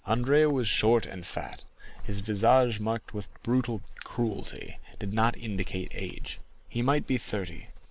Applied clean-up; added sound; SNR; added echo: none; none; none; none.